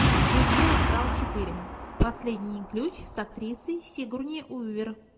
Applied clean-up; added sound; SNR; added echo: none; Boom; -4 dB; reverberation time 0.9 s.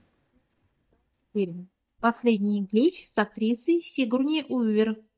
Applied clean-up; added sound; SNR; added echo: neural mask model DeepFilterNet 3.